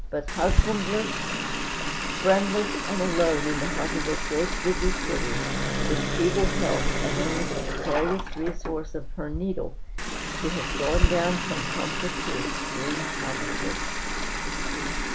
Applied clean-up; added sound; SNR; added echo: none; Water tap, faucet + Growling; -2 dB; none.